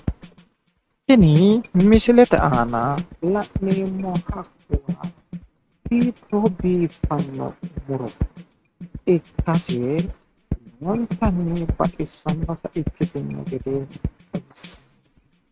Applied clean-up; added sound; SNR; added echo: neural mask model RNNoise.